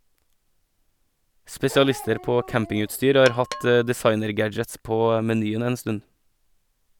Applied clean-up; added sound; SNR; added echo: none; Bark + Percussion; 17 dB; none.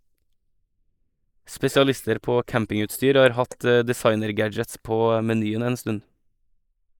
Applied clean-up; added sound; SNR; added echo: neural mask model Resemble Enhance denoiser.